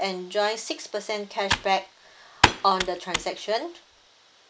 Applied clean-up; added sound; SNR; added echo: none; Computer keyboard; 0 dB; none.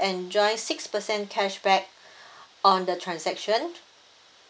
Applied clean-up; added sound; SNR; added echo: none; none; none; none.